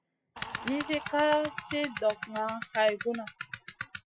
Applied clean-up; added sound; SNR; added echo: classical method Wiener filter.